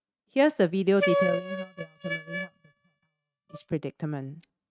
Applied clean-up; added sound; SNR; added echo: neural mask model RNNoise.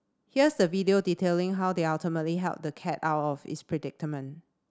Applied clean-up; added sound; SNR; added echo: none; none; none; none.